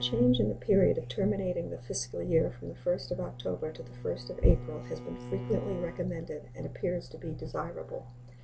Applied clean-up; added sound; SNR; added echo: none; Bowed string instrument; 17 dB; none.